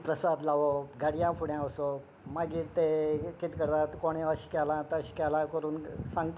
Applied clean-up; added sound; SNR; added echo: none; none; none; none.